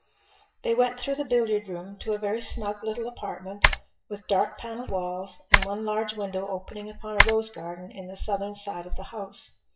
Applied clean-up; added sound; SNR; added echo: classical method WPE with log-MMSE.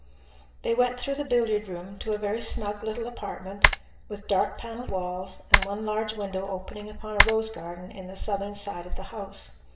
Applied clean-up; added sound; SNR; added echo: none; Typing; -2 dB; reverberation time 0.6 s.